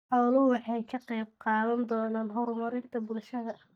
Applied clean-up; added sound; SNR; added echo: neural mask model DeepFilterNet 3.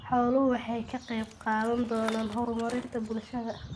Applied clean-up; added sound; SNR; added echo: none; Bicycle; 18 dB; none.